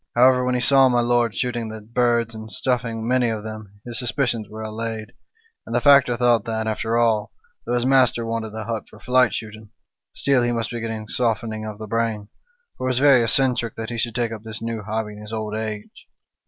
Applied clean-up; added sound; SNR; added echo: none; none; none; none.